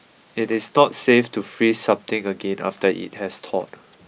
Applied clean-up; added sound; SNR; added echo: none; none; none; none.